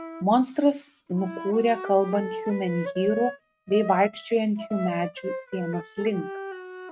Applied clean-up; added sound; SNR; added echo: neural mask model RNNoise.